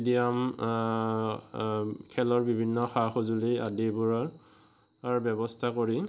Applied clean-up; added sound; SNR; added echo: none; none; none; none.